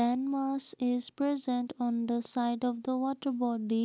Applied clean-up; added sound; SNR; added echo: none; none; none; none.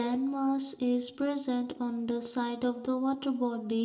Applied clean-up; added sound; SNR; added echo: none; none; none; reverberation time 0.9 s.